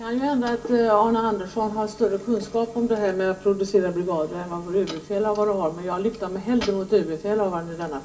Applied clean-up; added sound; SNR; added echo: none; none; none; reverberation time 0.2 s.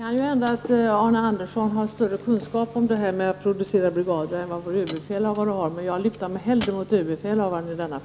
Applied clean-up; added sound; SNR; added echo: none; none; none; none.